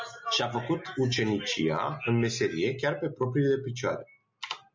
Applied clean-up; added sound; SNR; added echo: none; none; none; none.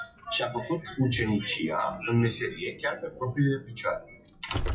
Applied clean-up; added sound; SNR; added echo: classical method WPE with log-MMSE.